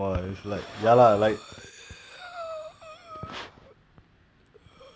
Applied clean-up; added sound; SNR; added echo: none; Breathing; 17 dB; none.